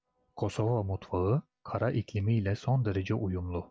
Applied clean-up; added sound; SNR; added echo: none; none; none; none.